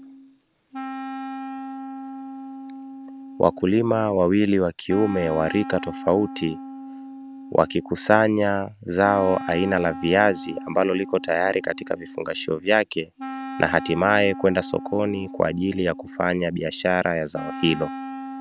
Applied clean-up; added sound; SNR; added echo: none; Wind instrument, woodwind instrument; 12 dB; none.